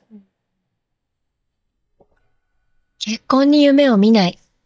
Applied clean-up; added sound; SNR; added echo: neural mask model DeepFilterNet 3.